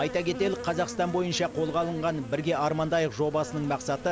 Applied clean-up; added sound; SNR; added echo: none; Insect; 12 dB; none.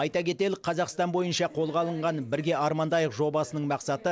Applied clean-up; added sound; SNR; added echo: none; none; none; none.